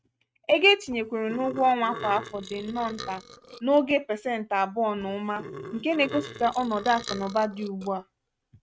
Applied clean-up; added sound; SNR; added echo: neural mask model RNNoise.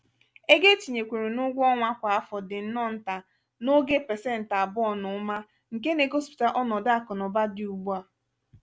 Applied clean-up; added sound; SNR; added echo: none; none; none; none.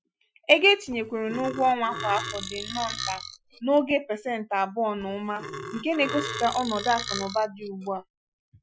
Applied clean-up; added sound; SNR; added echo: classical method Wiener filter.